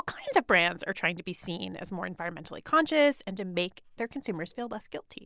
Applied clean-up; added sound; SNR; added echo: none; none; none; none.